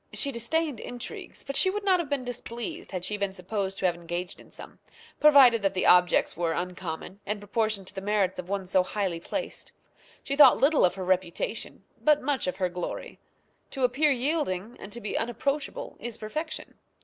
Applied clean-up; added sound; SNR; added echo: none; Shatter; 20 dB; none.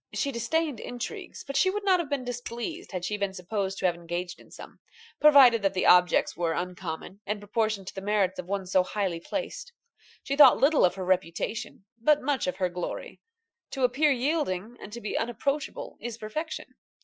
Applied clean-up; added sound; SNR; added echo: classical method Wiener filter.